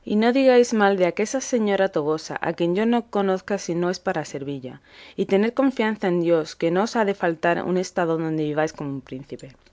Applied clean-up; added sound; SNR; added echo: none; none; none; none.